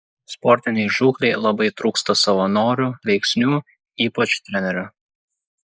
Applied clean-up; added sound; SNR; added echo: neural mask model Resemble Enhance denoiser.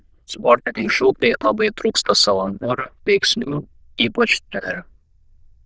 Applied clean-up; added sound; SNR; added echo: neural diffusion model UNIVERSE++.